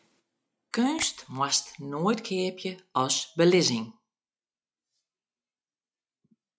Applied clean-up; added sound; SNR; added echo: classical method log-MMSE.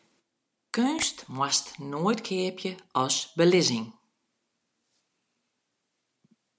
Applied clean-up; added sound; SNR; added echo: none; Tap; 17 dB; none.